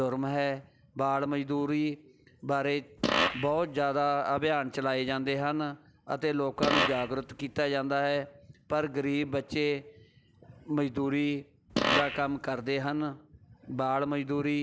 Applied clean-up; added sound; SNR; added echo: none; Fart; 1 dB; none.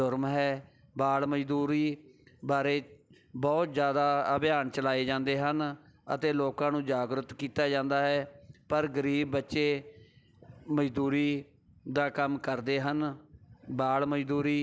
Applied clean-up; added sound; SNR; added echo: none; none; none; none.